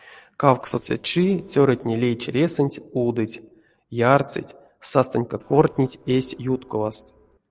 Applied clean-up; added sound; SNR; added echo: neural separator model SepFormer DNS4.